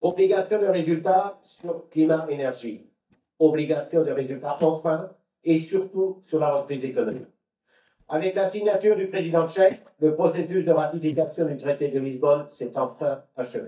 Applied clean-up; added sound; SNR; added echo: neural mask model DeepFilterNet 3.